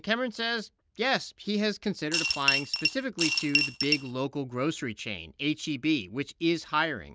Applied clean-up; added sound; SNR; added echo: none; Coin (dropping) / Glass; -2 dB; none.